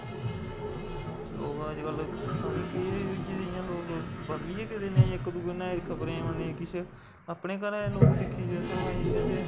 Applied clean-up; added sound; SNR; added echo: none; Toilet flush; -4 dB; none.